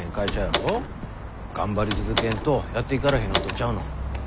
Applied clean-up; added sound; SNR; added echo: none; Door; 4 dB; none.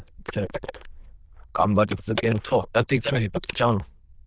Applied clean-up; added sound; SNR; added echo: neural diffusion model UNIVERSE++.